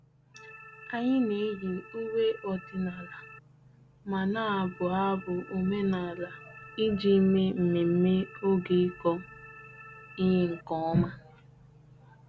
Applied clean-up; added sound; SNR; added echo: none; Organ; 18 dB; none.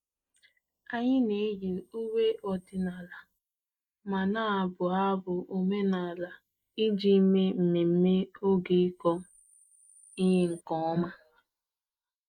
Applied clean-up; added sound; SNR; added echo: neural mask model Resemble Enhance denoiser.